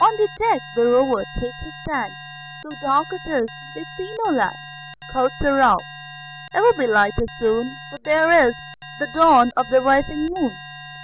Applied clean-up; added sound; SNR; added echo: none; Alarm; 17 dB; none.